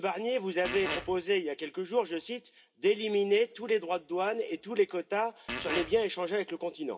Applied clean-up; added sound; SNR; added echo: none; Fart; 6 dB; reverberation time 0.3 s.